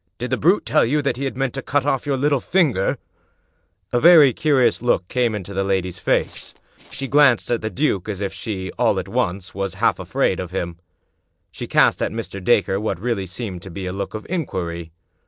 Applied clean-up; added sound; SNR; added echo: neural separator model SepFormer DNS4.